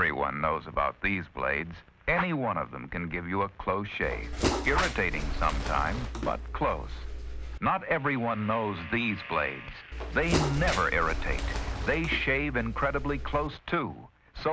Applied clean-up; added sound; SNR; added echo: none; Bird; 2 dB; none.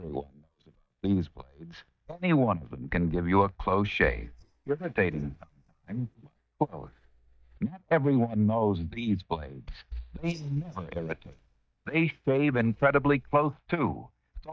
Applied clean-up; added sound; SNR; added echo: neural mask model DeepFilterNet 3.